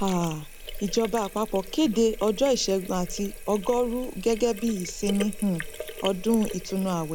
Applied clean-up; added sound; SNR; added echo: none; Sink (filling or washing); 11 dB; none.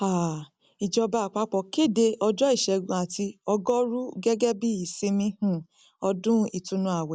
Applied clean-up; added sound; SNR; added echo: none; none; none; none.